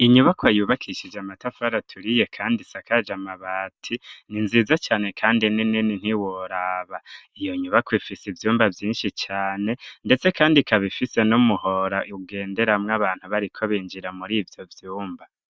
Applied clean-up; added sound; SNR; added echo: none; none; none; none.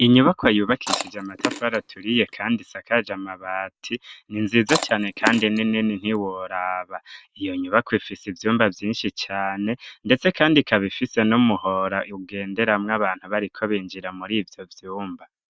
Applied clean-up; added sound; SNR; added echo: none; Chewing, mastication; 7 dB; none.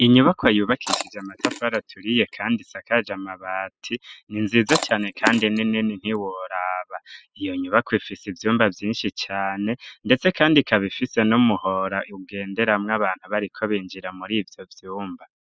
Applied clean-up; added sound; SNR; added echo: classical method spectral subtraction.